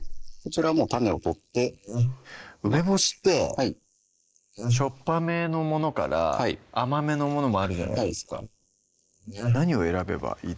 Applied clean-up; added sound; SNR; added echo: neural mask model Resemble Enhance denoiser.